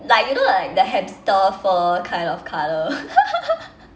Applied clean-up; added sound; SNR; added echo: none; none; none; none.